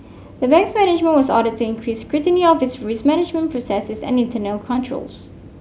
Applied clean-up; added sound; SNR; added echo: none; none; none; none.